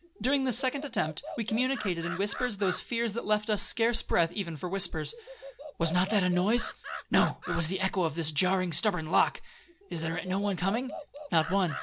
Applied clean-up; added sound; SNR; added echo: none; Animal; 14 dB; none.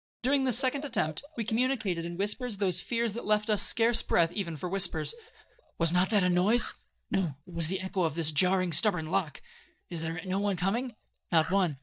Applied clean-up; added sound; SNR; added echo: neural mask model DeepFilterNet 3.